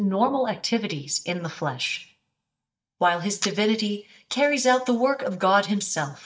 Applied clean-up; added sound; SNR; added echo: neural mask model DeepFilterNet 3.